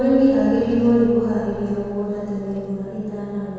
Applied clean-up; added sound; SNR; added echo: none; Walk, footsteps; 18 dB; reverberation time 2.1 s.